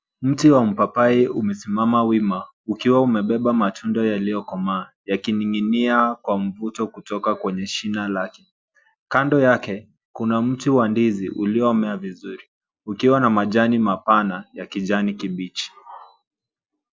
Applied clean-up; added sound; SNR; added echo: none; none; none; none.